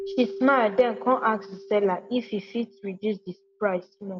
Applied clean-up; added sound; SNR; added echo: none; Keyboard (musical); 15 dB; none.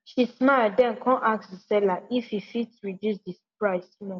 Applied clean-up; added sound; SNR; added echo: none; none; none; none.